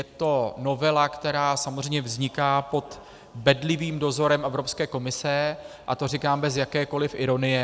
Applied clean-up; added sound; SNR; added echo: none; none; none; none.